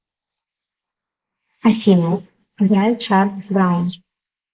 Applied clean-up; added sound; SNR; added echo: neural mask model Resemble Enhance denoiser.